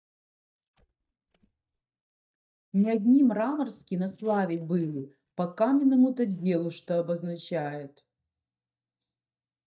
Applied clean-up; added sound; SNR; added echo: neural mask model DeepFilterNet 3.